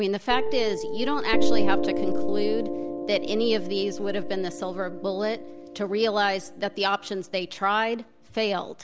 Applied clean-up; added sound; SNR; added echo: none; Piano; -2 dB; none.